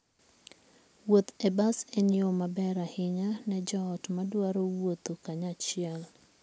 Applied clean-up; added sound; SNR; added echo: none; none; none; none.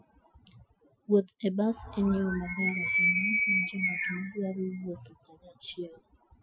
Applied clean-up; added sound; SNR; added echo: classical method Wiener filter.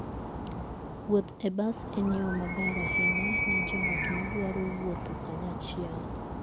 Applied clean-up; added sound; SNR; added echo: none; Animal; 0 dB; none.